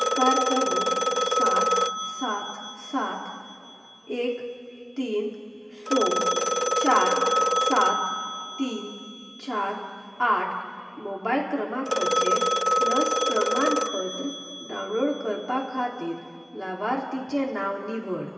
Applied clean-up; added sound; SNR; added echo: none; Telephone; -2 dB; reverberation time 2.6 s.